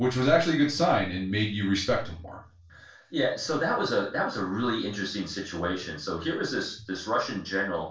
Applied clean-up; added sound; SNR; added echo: none; none; none; reverberation time 0.3 s.